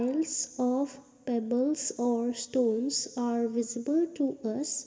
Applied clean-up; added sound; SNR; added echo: none; none; none; reverberation time 1.4 s.